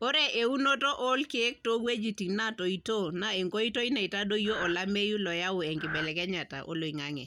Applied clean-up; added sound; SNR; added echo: none; Breathing; 6 dB; none.